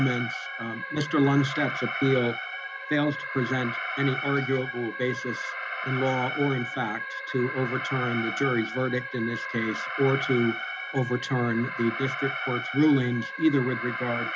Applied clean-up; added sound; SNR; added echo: none; Alarm; 6 dB; none.